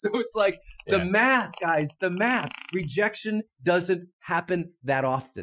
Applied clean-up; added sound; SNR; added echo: classical method Wiener filter.